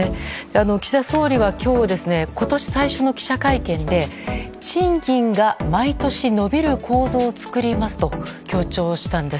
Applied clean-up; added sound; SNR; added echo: none; none; none; none.